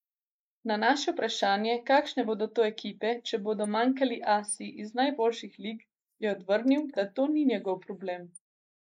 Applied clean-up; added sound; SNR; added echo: neural mask model Resemble Enhance denoiser.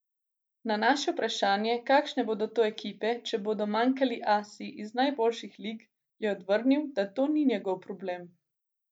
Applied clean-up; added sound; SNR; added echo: none; none; none; none.